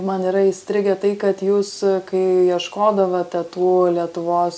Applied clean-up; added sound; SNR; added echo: none; none; none; none.